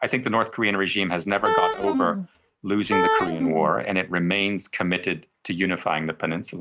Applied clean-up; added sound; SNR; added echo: neural mask model RNNoise.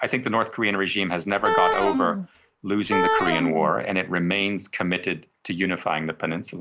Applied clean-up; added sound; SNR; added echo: none; Wind instrument, woodwind instrument; 0 dB; none.